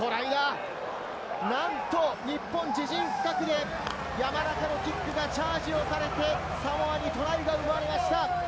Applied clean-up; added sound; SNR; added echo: none; none; none; none.